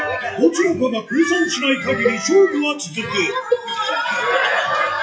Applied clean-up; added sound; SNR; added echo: classical method WPE with log-MMSE.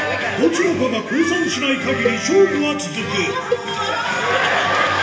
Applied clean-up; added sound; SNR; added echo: none; Cowbell; 11 dB; reverberation time 1.4 s.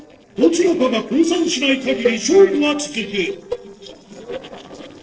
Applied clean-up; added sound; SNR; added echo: neural separator model SepFormer DNS4.